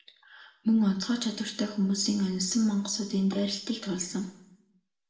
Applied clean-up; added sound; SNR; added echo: none; none; none; reverberation time 0.6 s.